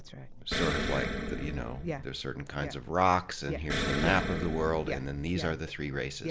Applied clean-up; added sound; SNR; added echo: none; Explosion; 4 dB; none.